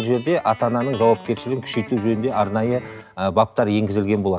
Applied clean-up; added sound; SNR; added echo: none; Guitar; 18 dB; none.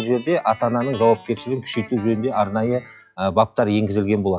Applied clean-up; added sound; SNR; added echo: classical method log-MMSE.